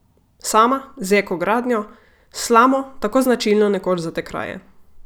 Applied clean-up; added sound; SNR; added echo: none; none; none; none.